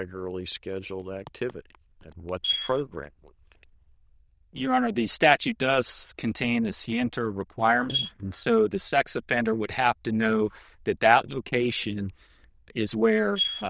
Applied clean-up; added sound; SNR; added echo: neural diffusion model UNIVERSE++.